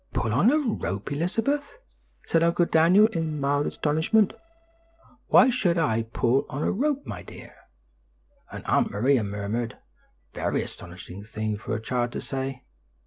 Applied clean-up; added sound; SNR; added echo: neural separator model SepFormer DNS4.